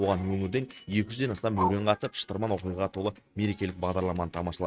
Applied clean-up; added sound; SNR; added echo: neural mask model RNNoise.